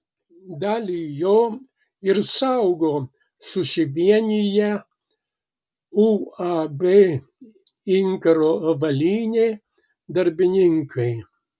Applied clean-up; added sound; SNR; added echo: none; none; none; none.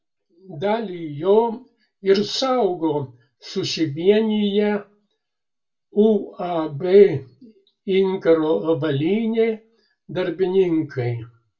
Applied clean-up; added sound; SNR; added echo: none; none; none; reverberation time 0.2 s.